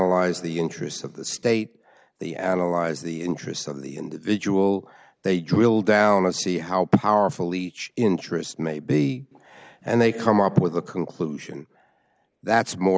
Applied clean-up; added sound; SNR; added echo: none; none; none; none.